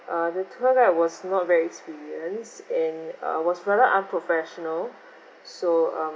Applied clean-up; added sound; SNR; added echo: none; none; none; none.